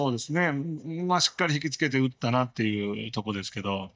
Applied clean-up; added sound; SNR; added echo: neural mask model DeepFilterNet 3.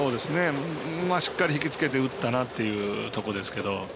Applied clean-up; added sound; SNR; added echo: none; none; none; none.